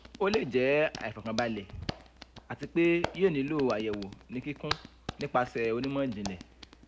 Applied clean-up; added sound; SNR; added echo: none; Hands; 12 dB; none.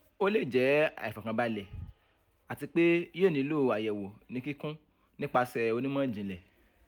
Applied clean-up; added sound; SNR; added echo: none; none; none; none.